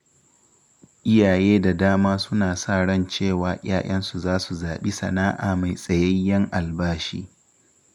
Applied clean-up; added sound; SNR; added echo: none; none; none; none.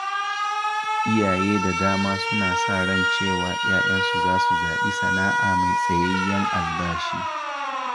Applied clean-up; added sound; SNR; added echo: none; Alarm; -4 dB; none.